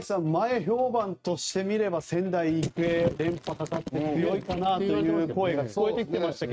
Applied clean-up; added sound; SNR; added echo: neural mask model RNNoise.